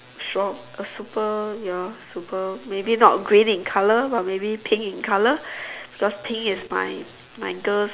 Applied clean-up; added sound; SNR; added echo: none; none; none; none.